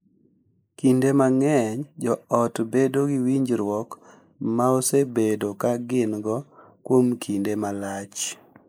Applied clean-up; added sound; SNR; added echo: neural mask model Resemble Enhance denoiser.